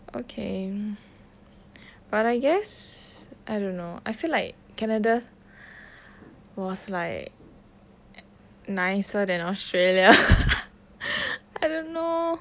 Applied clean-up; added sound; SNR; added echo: none; none; none; none.